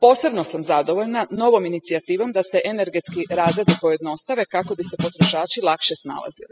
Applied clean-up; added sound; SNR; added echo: classical method spectral subtraction.